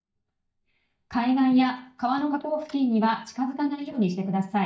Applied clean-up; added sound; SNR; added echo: neural mask model DeepFilterNet 3.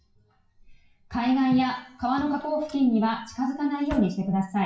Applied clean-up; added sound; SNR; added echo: classical method WPE with log-MMSE.